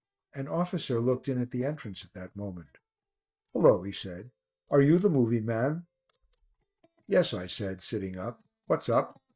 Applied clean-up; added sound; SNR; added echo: neural mask model DeepFilterNet 3.